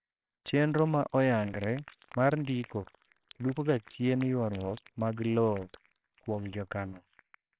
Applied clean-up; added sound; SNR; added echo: neural separator model SepFormer WHAMR!.